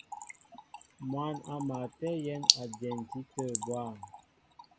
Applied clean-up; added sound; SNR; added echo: none; Trickle, dribble / Splash, splatter; -2 dB; none.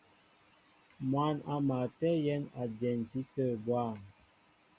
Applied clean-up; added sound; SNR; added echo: none; none; none; none.